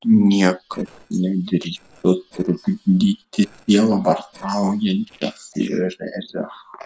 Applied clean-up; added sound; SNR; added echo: neural separator model SepFormer DNS4.